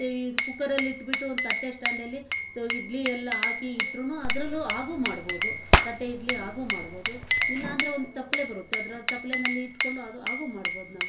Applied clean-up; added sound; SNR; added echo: none; Glass + Hands; -3 dB; none.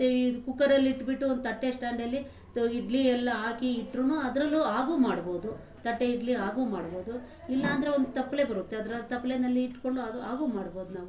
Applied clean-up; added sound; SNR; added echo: none; none; none; none.